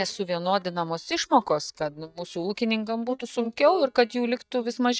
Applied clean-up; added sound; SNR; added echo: neural mask model DeepFilterNet 3.